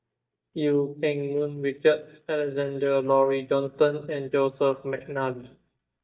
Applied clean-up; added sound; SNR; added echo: neural mask model DeepFilterNet 3.